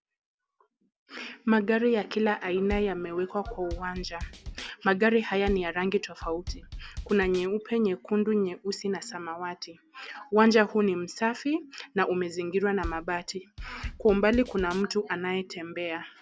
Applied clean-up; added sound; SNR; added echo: none; Bass drum / Snare drum / Drum kit; 12 dB; none.